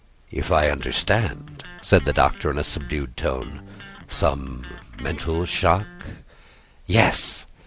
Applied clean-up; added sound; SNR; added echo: none; Electric guitar; 18 dB; none.